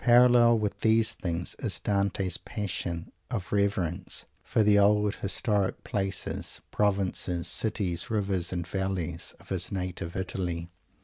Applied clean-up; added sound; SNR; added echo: none; none; none; none.